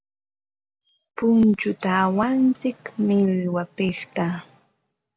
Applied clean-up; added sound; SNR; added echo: none; none; none; none.